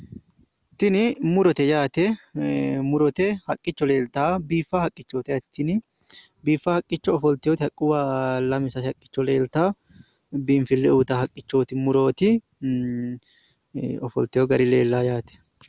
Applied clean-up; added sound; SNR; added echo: none; none; none; none.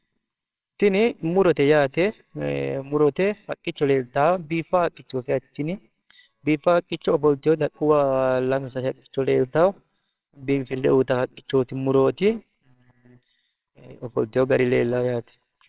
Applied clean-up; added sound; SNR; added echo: neural separator model SepFormer WHAMR!.